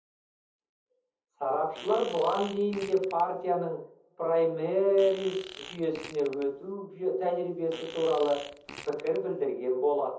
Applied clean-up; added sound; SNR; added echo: none; Fart; 17 dB; reverberation time 0.7 s.